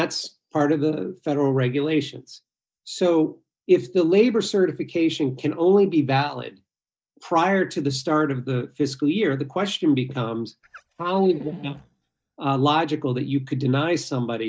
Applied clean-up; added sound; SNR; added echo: neural mask model DeepFilterNet 3.